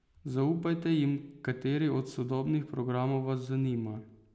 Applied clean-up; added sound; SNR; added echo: none; none; none; none.